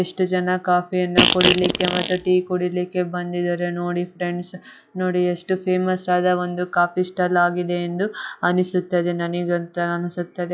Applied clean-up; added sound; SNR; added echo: classical method log-MMSE.